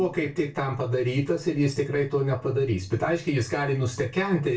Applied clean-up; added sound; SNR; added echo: neural separator model SepFormer DNS4.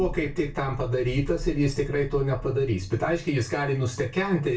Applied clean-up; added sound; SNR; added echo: none; Thunder; 12 dB; reverberation time 0.2 s.